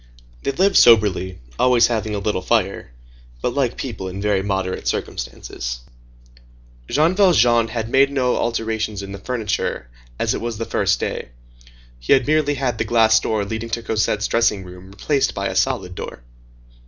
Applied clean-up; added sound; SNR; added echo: none; none; none; none.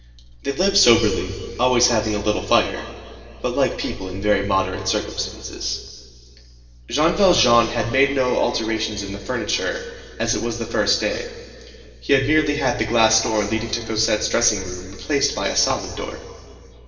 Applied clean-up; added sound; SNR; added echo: none; none; none; reverberation time 2.7 s.